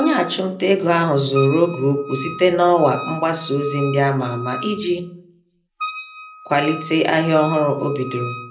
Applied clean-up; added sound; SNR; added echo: none; Wind instrument, woodwind instrument; 14 dB; reverberation time 0.4 s.